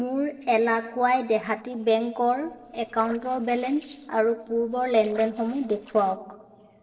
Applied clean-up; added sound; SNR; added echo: neural separator model SepFormer DNS4.